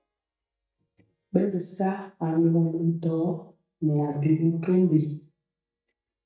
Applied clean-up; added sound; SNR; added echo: neural mask model DeepFilterNet 3.